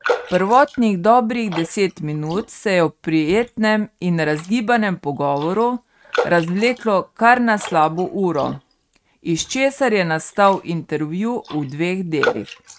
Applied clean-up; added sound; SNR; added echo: neural mask model RNNoise.